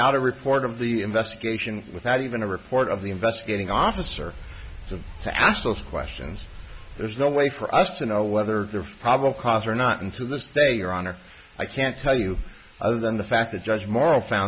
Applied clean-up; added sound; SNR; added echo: none; Gull, seagull / Wind; 13 dB; none.